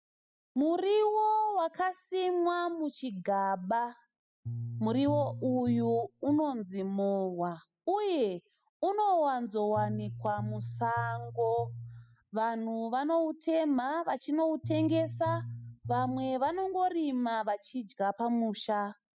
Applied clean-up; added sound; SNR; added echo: classical method spectral subtraction.